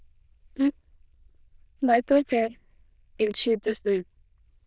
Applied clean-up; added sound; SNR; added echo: neural diffusion model UNIVERSE++.